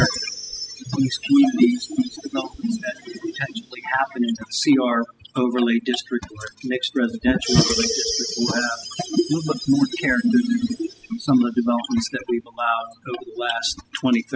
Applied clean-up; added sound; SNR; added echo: classical method spectral subtraction.